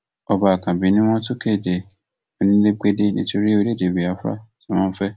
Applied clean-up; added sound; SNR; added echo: none; none; none; none.